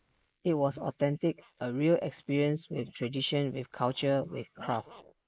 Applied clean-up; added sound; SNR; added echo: neural mask model Resemble Enhance denoiser.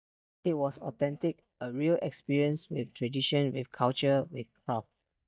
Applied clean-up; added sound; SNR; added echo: neural mask model DeepFilterNet 3.